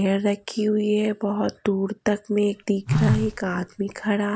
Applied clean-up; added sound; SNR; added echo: none; Telephone; 3 dB; none.